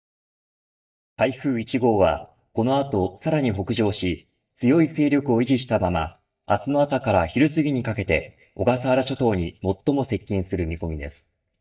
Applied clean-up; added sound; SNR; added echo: neural mask model DeepFilterNet 3.